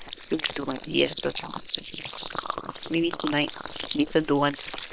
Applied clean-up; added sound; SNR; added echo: neural separator model SepFormer WHAM!.